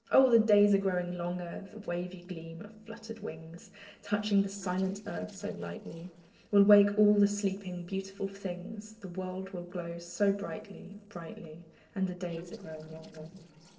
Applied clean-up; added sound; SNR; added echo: neural separator model SepFormer DNS4.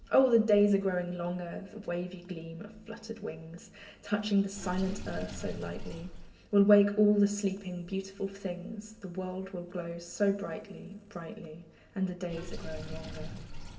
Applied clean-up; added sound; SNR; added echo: none; Sink (filling or washing) / Water; 14 dB; reverberation time 2.1 s.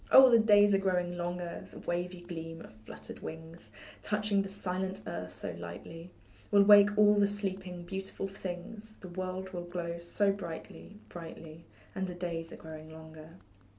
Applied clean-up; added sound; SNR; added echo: none; none; none; none.